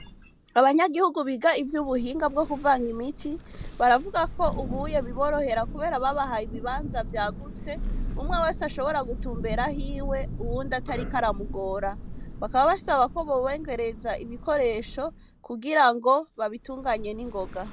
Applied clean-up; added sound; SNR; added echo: none; Thunder; 8 dB; none.